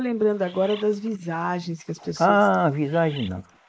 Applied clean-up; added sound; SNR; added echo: neural mask model Resemble Enhance denoiser.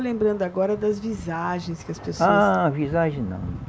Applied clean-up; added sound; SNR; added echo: none; none; none; none.